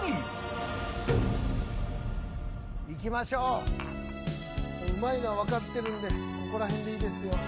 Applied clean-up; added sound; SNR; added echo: none; Glass; 18 dB; none.